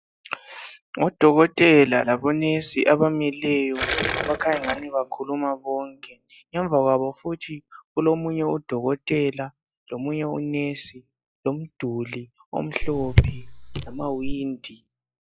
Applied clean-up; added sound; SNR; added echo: classical method log-MMSE.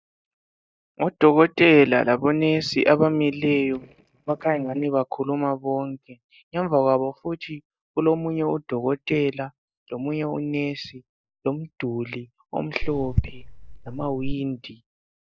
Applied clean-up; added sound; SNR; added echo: neural mask model DeepFilterNet 3.